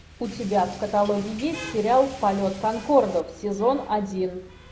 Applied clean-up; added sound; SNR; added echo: none; Drip / Rain + Rain; 18 dB; none.